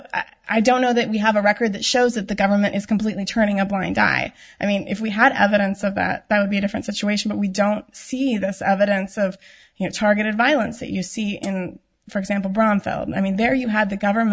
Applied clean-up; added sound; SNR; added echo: neural mask model RNNoise.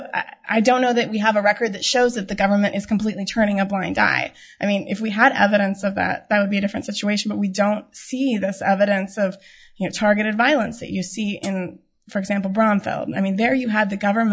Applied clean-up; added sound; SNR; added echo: classical method log-MMSE.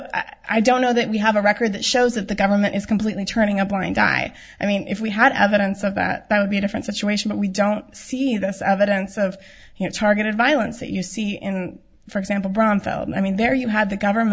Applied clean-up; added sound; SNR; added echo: none; none; none; none.